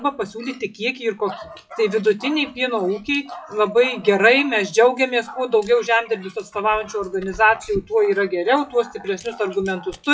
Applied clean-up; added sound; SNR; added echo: classical method WPE with log-MMSE.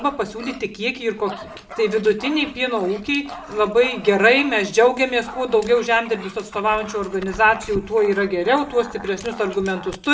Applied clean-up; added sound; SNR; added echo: none; Dog; 18 dB; reverberation time 0.4 s.